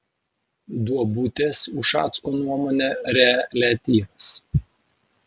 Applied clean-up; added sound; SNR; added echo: none; none; none; none.